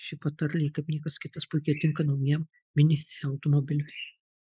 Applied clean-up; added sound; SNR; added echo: neural mask model Resemble Enhance denoiser.